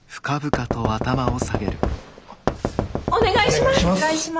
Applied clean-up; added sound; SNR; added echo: none; Knock; 2 dB; none.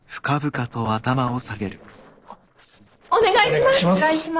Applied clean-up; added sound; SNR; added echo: neural separator model SepFormer DNS4.